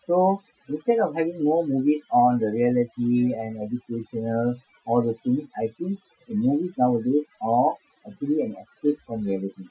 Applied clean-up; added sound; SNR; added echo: classical method Wiener filter.